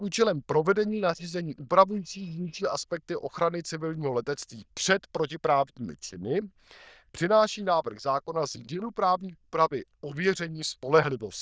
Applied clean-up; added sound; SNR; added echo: neural diffusion model UNIVERSE++.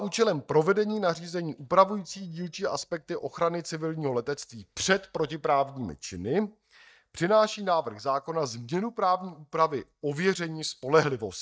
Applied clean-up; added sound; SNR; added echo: neural mask model DeepFilterNet 3.